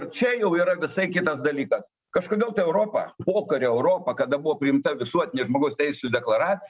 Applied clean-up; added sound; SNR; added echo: none; none; none; none.